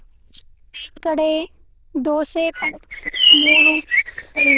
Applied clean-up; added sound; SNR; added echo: neural diffusion model UNIVERSE++.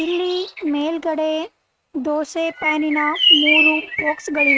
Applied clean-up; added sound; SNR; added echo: neural mask model RNNoise.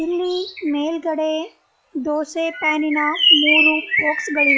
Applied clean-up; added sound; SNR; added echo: classical method log-MMSE.